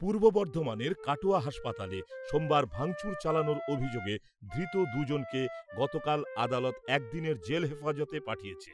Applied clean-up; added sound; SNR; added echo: classical method Wiener filter.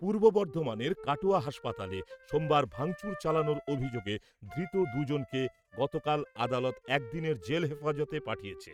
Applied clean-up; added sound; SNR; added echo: neural mask model RNNoise.